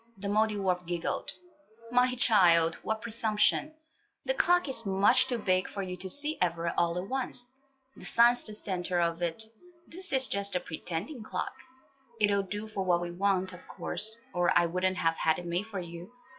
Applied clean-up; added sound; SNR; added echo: classical method log-MMSE.